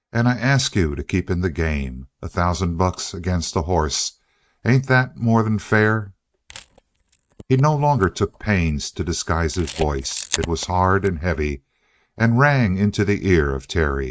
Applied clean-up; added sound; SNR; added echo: neural mask model RNNoise.